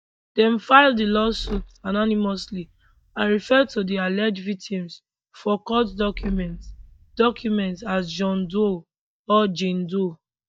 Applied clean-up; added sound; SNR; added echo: neural mask model DeepFilterNet 3.